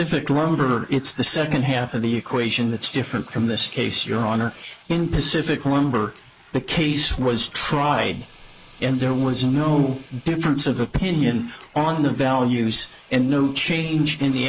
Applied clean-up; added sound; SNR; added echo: neural mask model Resemble Enhance denoiser.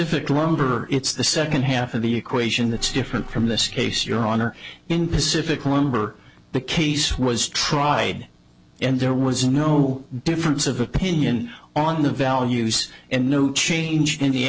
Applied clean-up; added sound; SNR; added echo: none; none; none; none.